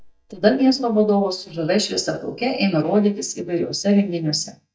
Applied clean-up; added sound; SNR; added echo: neural mask model DeepFilterNet 3.